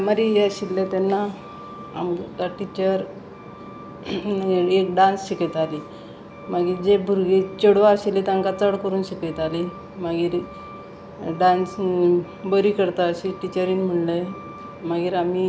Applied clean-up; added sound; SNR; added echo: none; Truck; 19 dB; none.